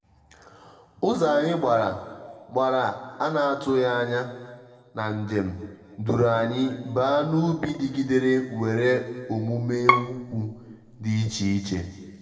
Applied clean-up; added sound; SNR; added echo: none; Bowed string instrument; 2 dB; reverberation time 1.7 s.